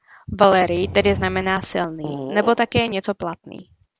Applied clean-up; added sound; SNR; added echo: none; Fart / Drawer open or close; 11 dB; none.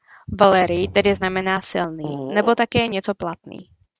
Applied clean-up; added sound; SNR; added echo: neural mask model RNNoise.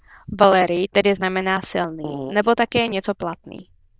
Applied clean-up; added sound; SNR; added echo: neural diffusion model UNIVERSE++.